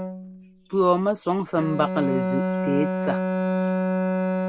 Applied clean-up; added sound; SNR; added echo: none; Bowed string instrument; 0 dB; none.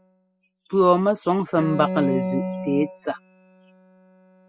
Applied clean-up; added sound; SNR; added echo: classical method spectral subtraction.